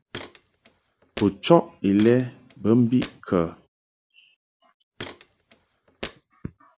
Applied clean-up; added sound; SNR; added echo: none; Walk, footsteps; 17 dB; none.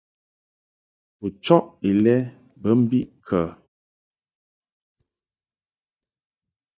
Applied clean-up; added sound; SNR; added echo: neural mask model DeepFilterNet 3.